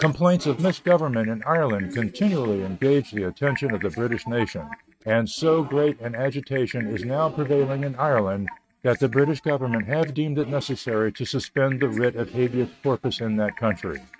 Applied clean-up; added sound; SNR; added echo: neural mask model RNNoise.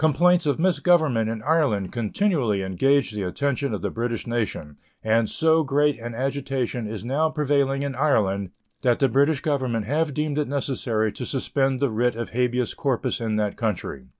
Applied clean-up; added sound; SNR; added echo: none; none; none; none.